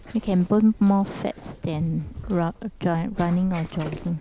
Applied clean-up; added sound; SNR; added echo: none; Dog; 16 dB; none.